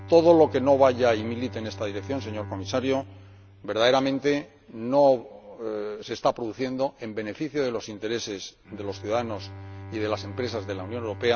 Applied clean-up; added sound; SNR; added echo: none; Bowed string instrument; 16 dB; none.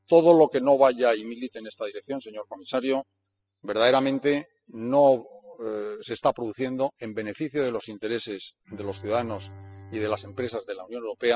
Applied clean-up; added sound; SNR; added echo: classical method spectral subtraction.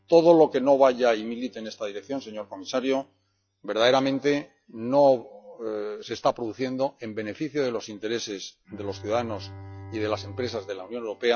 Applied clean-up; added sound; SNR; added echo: classical method log-MMSE.